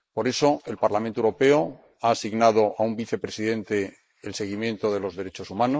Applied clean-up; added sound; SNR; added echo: neural mask model Resemble Enhance denoiser.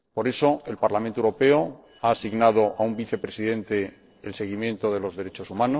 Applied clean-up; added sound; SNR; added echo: neural separator model SepFormer DNS4.